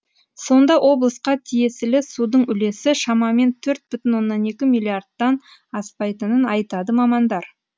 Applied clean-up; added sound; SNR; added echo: none; none; none; none.